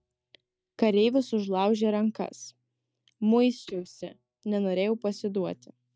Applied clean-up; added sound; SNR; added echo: neural mask model DeepFilterNet 3.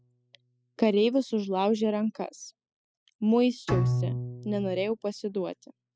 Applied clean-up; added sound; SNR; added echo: classical method spectral subtraction.